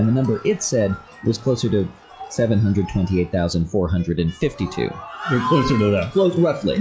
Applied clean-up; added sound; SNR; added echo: classical method log-MMSE.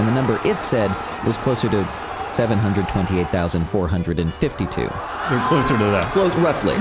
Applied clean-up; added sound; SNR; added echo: none; Crowd; 7 dB; none.